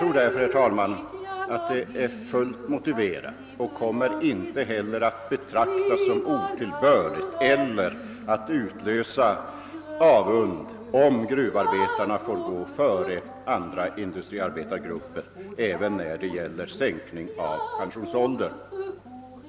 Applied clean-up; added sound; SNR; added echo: none; Drip; 7 dB; none.